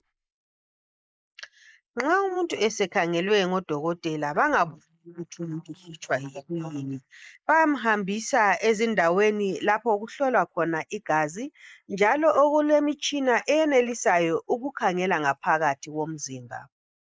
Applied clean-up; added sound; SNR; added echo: neural mask model Resemble Enhance denoiser.